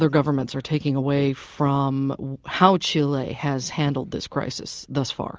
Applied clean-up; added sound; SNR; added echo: none; none; none; none.